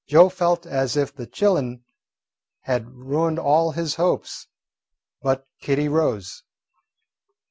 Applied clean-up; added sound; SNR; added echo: none; none; none; none.